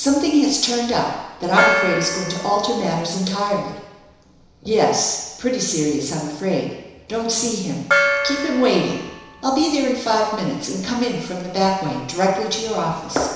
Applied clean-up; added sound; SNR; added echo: none; Gong; 4 dB; reverberation time 1.0 s.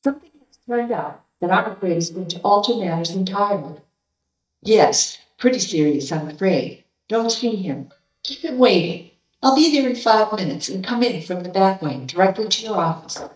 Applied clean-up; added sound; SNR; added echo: neural mask model DeepFilterNet 3.